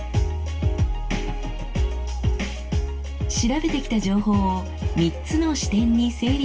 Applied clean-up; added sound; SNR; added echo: none; none; none; reverberation time 0.2 s.